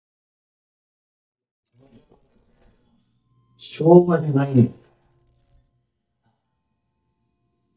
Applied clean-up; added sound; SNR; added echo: neural mask model DeepFilterNet 3.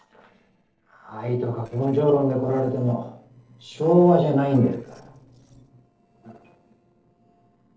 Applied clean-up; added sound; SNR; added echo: neural separator model SepFormer DNS4.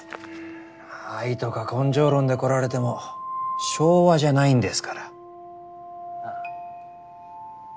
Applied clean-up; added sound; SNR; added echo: none; none; none; none.